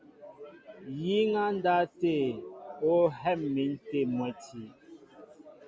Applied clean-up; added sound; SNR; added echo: none; none; none; none.